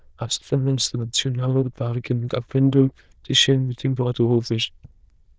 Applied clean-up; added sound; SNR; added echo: neural diffusion model UNIVERSE++.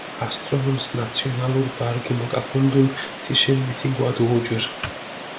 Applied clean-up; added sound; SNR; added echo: none; Water; 11 dB; none.